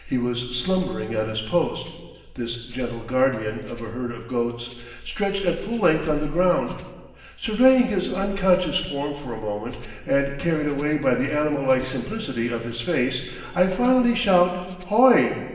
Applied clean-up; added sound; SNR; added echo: none; Rattle (instrument); 16 dB; reverberation time 1.2 s.